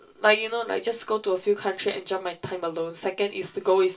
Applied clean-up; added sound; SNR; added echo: none; none; none; reverberation time 0.2 s.